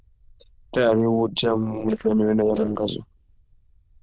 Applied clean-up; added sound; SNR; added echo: neural diffusion model UNIVERSE++.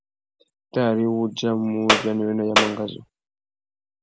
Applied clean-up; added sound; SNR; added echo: none; Clapping; -3 dB; none.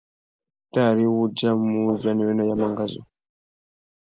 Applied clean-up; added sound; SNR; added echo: neural mask model Resemble Enhance denoiser.